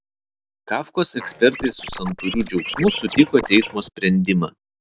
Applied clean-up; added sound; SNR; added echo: none; Scratching (performance technique); 11 dB; none.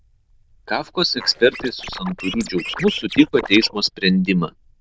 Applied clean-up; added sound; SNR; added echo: neural diffusion model UNIVERSE++.